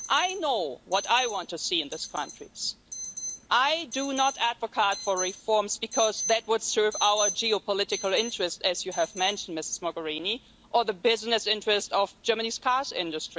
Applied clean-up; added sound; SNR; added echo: none; Alarm; 13 dB; none.